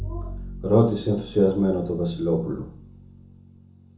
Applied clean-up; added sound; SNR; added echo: none; Bowed string instrument; 13 dB; reverberation time 0.7 s.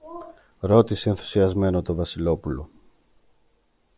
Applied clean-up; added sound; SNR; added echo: none; none; none; none.